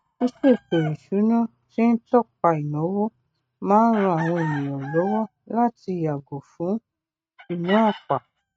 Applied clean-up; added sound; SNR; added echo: neural mask model RNNoise.